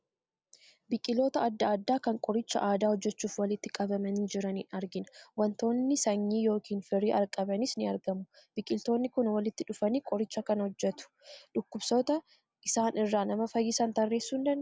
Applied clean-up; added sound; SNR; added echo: none; none; none; none.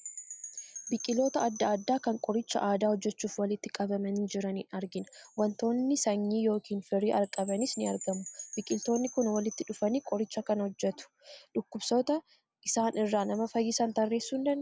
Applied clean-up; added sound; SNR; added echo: none; Wind chime; 18 dB; none.